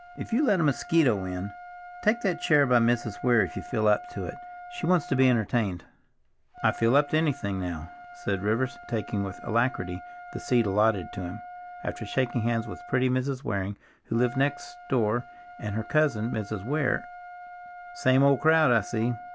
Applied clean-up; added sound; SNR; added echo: none; Trumpet; 16 dB; none.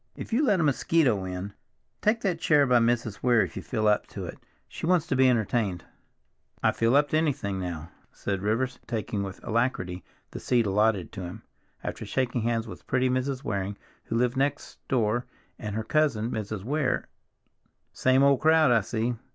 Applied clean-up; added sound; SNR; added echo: none; none; none; none.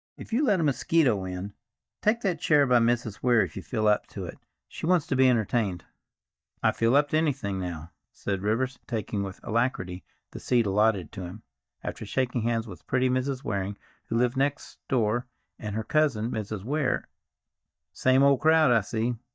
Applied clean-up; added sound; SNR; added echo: neural mask model DeepFilterNet 3.